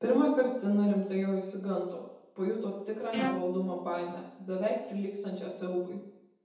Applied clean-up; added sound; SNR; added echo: none; Bowed string instrument; 10 dB; reverberation time 0.8 s.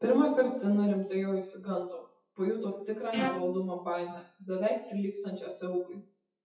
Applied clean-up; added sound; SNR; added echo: classical method WPE with log-MMSE.